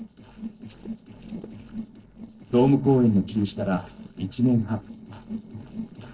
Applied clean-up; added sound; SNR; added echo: neural separator model SepFormer DNS4.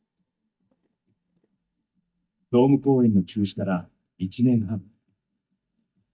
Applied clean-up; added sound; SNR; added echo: neural mask model DeepFilterNet 3.